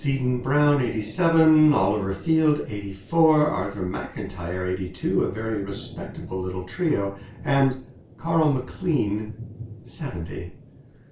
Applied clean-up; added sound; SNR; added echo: none; Thunder; 18 dB; reverberation time 0.3 s.